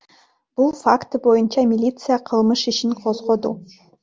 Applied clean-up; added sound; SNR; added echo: none; none; none; none.